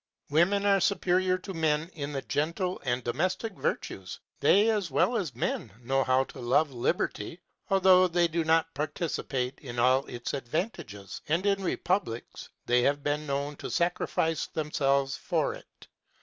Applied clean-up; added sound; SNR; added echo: none; none; none; none.